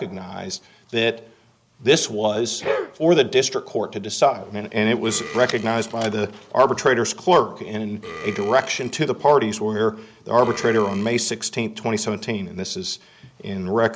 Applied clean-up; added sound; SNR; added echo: none; Burping, eructation; 17 dB; none.